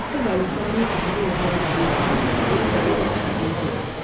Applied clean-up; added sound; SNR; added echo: none; Fixed-wing aircraft, airplane; -5 dB; reverberation time 0.4 s.